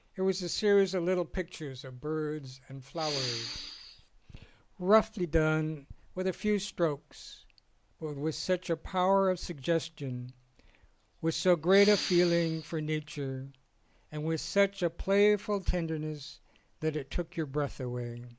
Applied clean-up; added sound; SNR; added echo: none; Respiratory sounds; 8 dB; none.